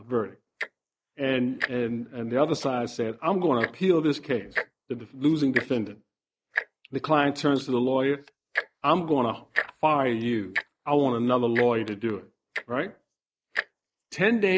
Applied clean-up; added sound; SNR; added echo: neural mask model Resemble Enhance denoiser.